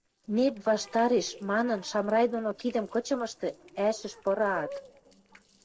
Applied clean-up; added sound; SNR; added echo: neural separator model SepFormer DNS4.